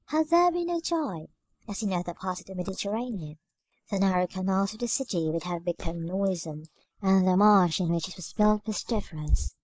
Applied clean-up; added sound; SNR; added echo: neural mask model Resemble Enhance denoiser.